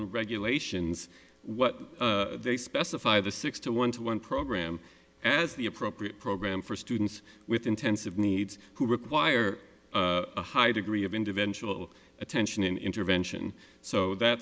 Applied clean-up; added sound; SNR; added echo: none; none; none; none.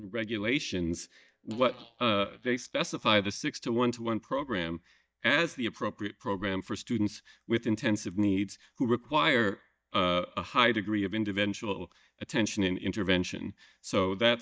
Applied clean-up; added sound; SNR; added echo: neural mask model DeepFilterNet 3.